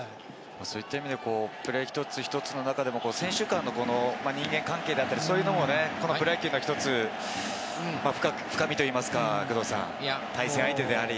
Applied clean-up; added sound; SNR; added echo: none; none; none; none.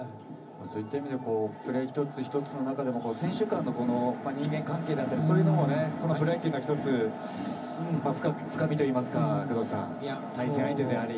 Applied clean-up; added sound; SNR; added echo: none; none; none; reverberation time 0.4 s.